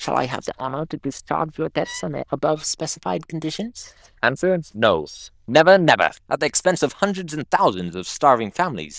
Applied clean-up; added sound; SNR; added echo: neural diffusion model UNIVERSE++.